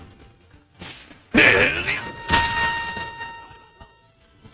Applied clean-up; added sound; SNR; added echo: neural mask model RNNoise.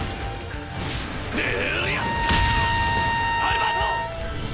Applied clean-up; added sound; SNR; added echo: none; Trumpet; 1 dB; none.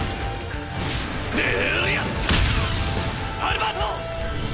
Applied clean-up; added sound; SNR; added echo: none; none; none; none.